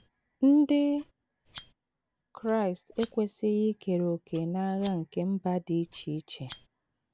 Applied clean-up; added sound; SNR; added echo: none; Scissors; 18 dB; none.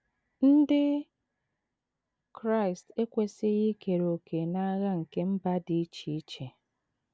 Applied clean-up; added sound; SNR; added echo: none; none; none; none.